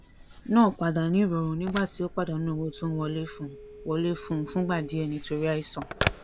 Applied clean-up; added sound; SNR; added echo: none; Telephone; 11 dB; none.